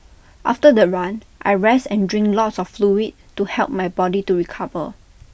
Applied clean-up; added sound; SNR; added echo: none; none; none; none.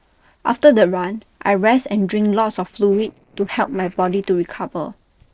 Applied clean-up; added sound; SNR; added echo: neural separator model SepFormer DNS4.